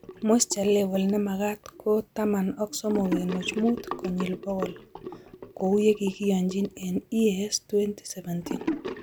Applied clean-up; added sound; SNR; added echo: none; Sink (filling or washing) / Gurgling; 11 dB; none.